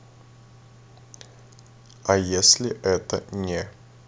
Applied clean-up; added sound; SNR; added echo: none; none; none; none.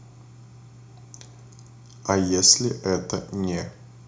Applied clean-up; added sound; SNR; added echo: none; none; none; reverberation time 0.4 s.